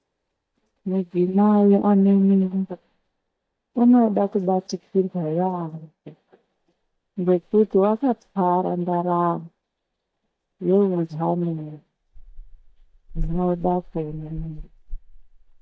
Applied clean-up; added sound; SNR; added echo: neural mask model DeepFilterNet 3.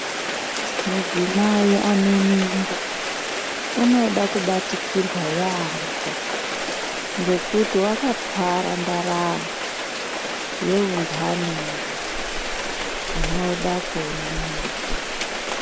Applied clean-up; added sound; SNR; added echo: none; Rain; 2 dB; none.